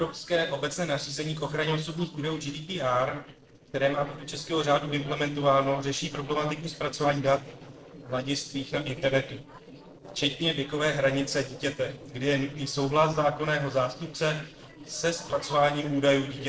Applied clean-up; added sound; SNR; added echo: neural separator model SepFormer DNS4.